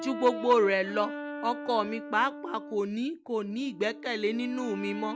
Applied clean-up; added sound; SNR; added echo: none; Brass instrument; 11 dB; none.